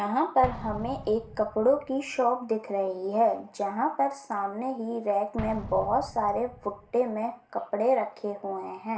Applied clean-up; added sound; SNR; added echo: none; Explosion; 17 dB; reverberation time 0.4 s.